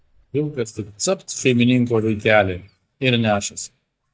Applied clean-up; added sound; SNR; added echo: neural mask model DeepFilterNet 3.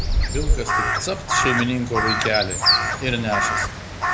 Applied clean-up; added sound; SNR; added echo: none; Crow; -4 dB; none.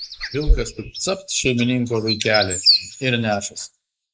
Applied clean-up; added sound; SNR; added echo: neural mask model Resemble Enhance denoiser.